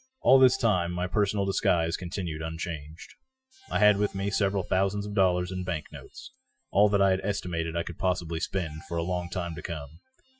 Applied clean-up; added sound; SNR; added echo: classical method Wiener filter.